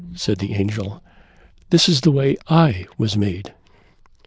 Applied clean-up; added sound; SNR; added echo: neural diffusion model UNIVERSE++.